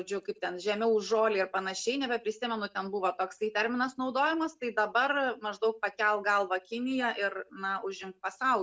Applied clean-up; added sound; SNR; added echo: none; none; none; none.